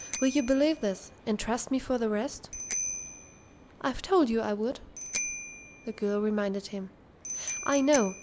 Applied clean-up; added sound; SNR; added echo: none; Bicycle bell; 10 dB; none.